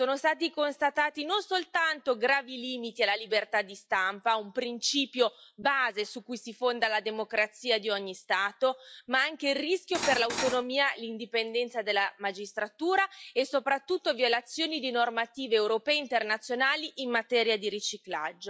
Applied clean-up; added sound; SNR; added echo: classical method log-MMSE.